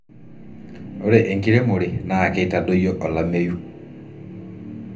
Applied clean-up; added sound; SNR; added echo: none; none; none; reverberation time 0.3 s.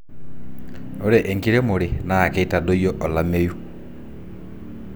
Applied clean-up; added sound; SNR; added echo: none; none; none; none.